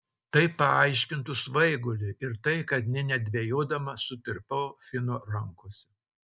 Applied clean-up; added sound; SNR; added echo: none; none; none; none.